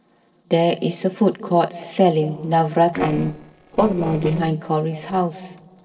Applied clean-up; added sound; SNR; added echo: neural separator model SepFormer DNS4.